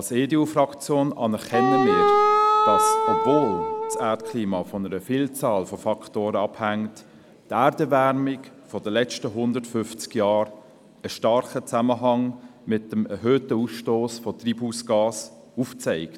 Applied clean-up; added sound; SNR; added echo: none; Wind instrument, woodwind instrument; -3 dB; none.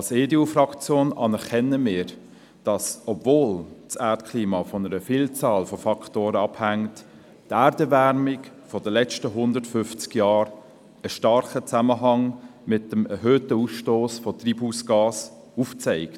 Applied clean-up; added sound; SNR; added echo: none; none; none; none.